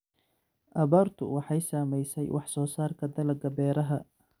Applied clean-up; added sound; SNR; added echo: none; none; none; none.